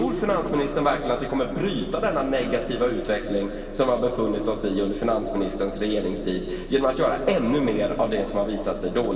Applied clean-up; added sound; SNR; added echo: none; Bus; 14 dB; reverberation time 2.4 s.